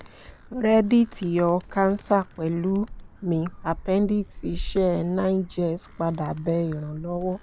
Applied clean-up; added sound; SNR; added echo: none; Animal; 15 dB; none.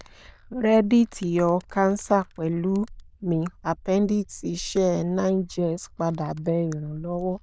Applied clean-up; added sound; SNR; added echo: neural diffusion model UNIVERSE++.